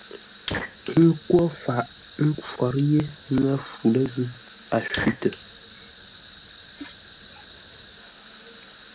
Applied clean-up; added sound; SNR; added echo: none; Fire; 14 dB; none.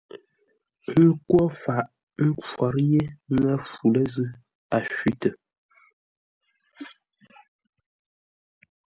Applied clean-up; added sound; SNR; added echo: none; none; none; none.